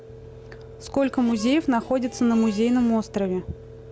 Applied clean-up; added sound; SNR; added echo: none; Harmonica; 20 dB; none.